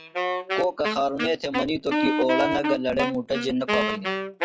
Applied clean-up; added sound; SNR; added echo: classical method log-MMSE.